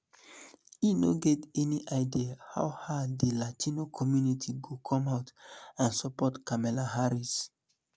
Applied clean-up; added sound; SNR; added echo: none; none; none; none.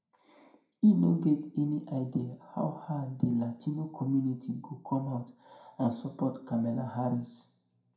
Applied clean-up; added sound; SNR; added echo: none; none; none; reverberation time 0.5 s.